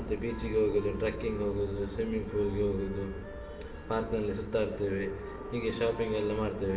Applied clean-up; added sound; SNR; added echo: none; Wind instrument, woodwind instrument; 19 dB; reverberation time 0.8 s.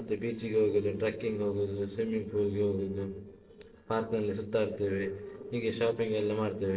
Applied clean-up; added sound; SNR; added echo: neural separator model SepFormer DNS4.